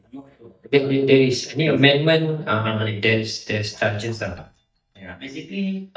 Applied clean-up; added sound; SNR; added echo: neural mask model DeepFilterNet 3.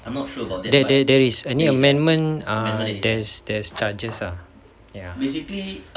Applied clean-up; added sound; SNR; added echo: none; none; none; none.